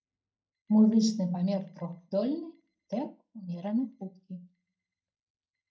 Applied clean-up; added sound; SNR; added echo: neural mask model DeepFilterNet 3.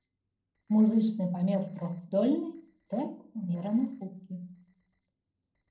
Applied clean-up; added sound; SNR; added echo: neural separator model SepFormer DNS4.